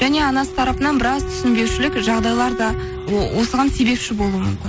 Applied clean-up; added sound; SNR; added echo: none; Wind instrument, woodwind instrument; 10 dB; none.